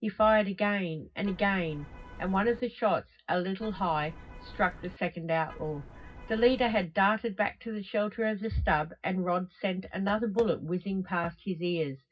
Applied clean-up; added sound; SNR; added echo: none; Vehicle horn, car horn, honking; 16 dB; reverberation time 0.4 s.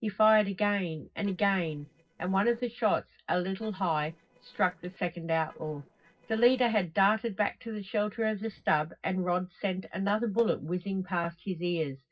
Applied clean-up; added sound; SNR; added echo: neural separator model SepFormer DNS4.